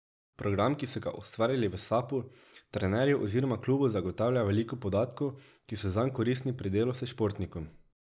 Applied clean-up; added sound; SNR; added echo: none; none; none; none.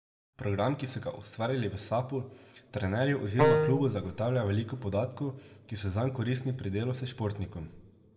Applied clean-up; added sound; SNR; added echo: none; Wind instrument, woodwind instrument; -5 dB; reverberation time 1.3 s.